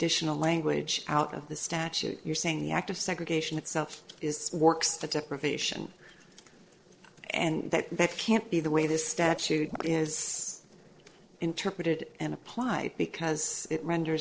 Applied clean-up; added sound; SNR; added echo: neural separator model SepFormer DNS4.